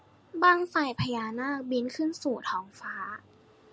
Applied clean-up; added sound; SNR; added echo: none; none; none; none.